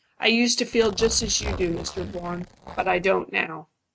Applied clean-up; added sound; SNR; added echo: neural mask model RNNoise.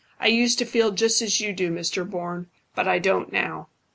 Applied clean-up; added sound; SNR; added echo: none; none; none; none.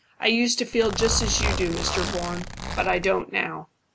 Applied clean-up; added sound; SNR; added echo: none; Zipper (clothing); 4 dB; none.